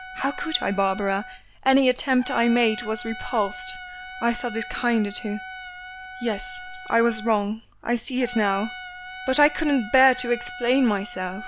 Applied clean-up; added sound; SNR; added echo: none; Trumpet; 14 dB; none.